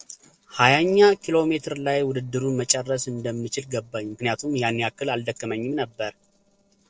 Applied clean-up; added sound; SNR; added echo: neural separator model SepFormer DNS4.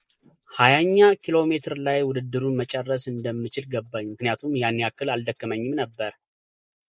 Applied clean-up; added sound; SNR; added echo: neural mask model Resemble Enhance denoiser.